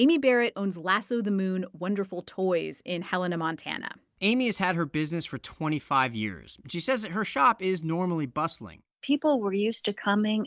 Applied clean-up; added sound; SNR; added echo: none; none; none; none.